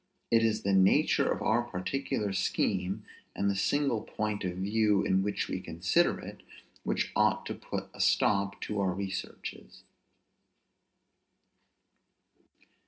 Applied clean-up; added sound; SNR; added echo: none; none; none; reverberation time 0.3 s.